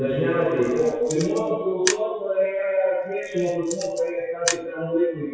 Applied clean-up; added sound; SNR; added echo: classical method WPE with log-MMSE.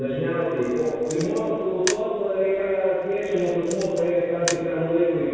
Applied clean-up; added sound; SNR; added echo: none; Camera; 15 dB; reverberation time 2.0 s.